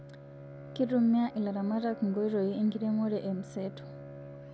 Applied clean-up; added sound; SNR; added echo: none; Bowed string instrument; 15 dB; none.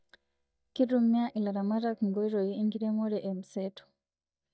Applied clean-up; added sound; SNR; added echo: neural mask model DeepFilterNet 3.